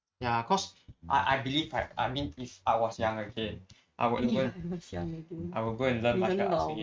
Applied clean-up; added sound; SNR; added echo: neural mask model RNNoise.